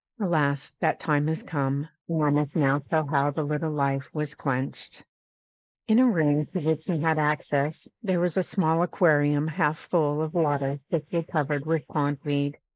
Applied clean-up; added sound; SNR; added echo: neural mask model Resemble Enhance denoiser.